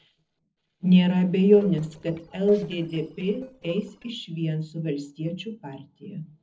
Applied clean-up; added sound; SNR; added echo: neural separator model SepFormer DNS4.